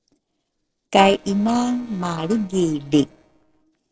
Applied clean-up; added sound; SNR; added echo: neural separator model SepFormer DNS4.